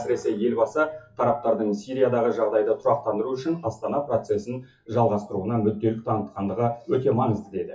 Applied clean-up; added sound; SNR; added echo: classical method WPE with log-MMSE.